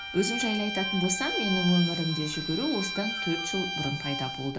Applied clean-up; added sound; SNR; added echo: none; Bowed string instrument; 4 dB; reverberation time 0.4 s.